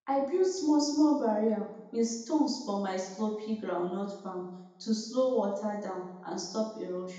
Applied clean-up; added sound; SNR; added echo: none; none; none; reverberation time 0.9 s.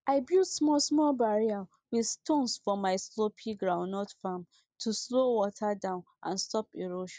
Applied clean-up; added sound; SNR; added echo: none; none; none; none.